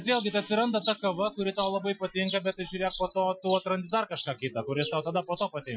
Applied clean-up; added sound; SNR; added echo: classical method Wiener filter.